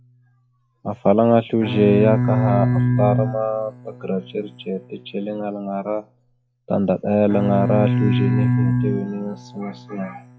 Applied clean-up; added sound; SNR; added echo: classical method log-MMSE.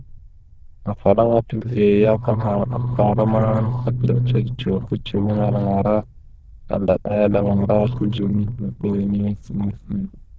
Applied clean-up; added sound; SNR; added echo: neural diffusion model UNIVERSE++.